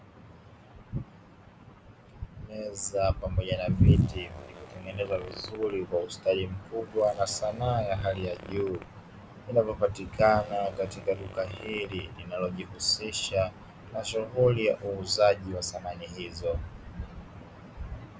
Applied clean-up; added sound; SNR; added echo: none; Zipper (clothing); 20 dB; none.